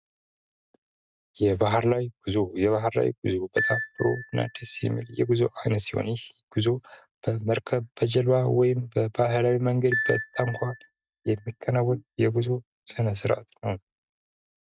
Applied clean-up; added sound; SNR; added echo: neural mask model RNNoise.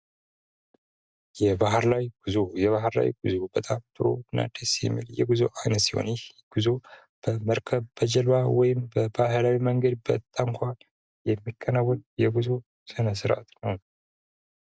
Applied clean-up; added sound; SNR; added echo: none; none; none; none.